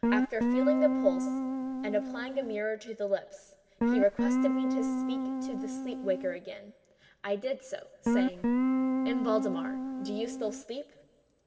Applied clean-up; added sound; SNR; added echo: none; Guitar; -4 dB; reverberation time 1.2 s.